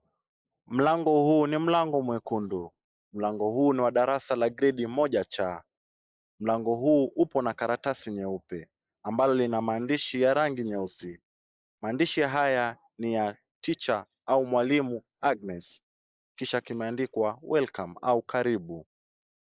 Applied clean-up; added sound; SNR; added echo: neural mask model Resemble Enhance denoiser.